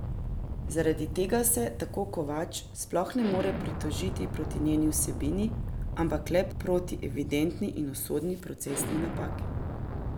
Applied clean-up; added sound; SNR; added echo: none; Explosion; 4 dB; none.